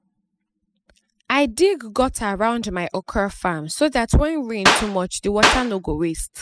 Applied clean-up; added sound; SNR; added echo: classical method spectral subtraction.